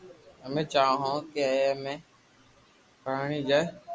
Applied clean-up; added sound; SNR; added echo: none; none; none; none.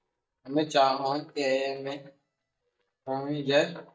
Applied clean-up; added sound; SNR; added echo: neural mask model DeepFilterNet 3.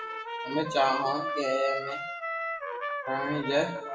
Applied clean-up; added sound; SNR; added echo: classical method WPE with log-MMSE.